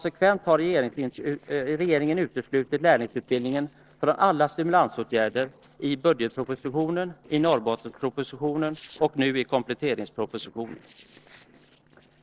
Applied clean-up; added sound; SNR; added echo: neural separator model SepFormer DNS4.